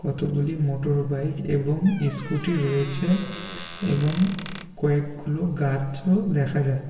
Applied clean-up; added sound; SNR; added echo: none; Squeak; 16 dB; reverberation time 1.3 s.